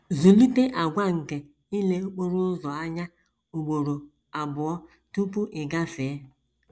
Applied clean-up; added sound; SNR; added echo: none; none; none; none.